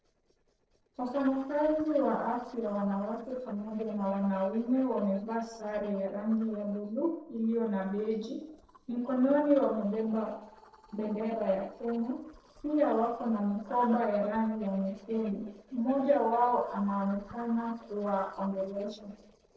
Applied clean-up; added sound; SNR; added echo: neural separator model SepFormer DNS4.